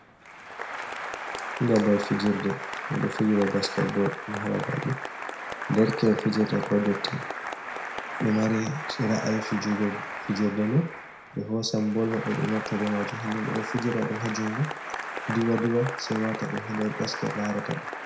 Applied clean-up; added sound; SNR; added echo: none; Applause; 8 dB; reverberation time 0.4 s.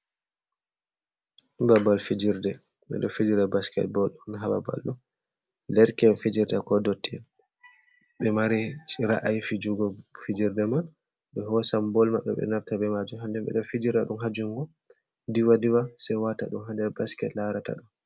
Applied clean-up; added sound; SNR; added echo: none; none; none; none.